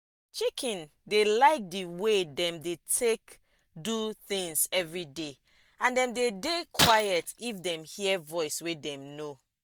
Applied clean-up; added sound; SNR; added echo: neural mask model DeepFilterNet 3.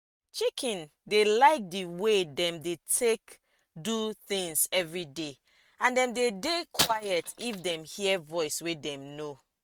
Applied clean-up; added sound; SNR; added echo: neural mask model RNNoise.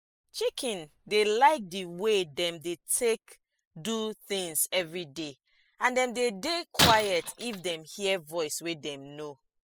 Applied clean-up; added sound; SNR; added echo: classical method spectral subtraction.